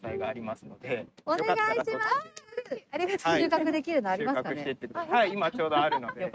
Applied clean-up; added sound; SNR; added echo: neural mask model RNNoise.